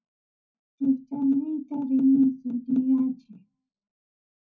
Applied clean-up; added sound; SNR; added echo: none; none; none; reverberation time 0.3 s.